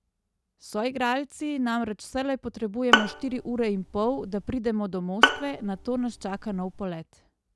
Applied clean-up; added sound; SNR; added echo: none; Bowed string instrument; -1 dB; none.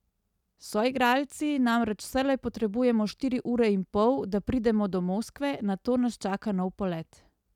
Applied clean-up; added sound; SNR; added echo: none; none; none; none.